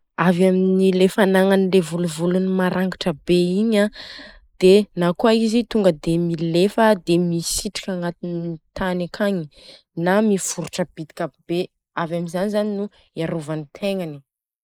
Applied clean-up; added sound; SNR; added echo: neural mask model Resemble Enhance denoiser.